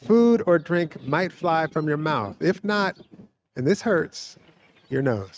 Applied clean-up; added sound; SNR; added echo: neural mask model RNNoise.